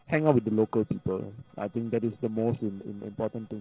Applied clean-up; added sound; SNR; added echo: neural separator model SepFormer DNS4.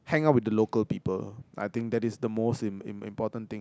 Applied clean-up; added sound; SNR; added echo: none; none; none; none.